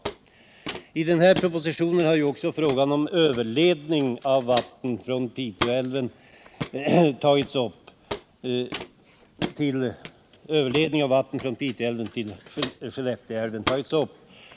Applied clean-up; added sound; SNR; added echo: none; Walk, footsteps; 13 dB; none.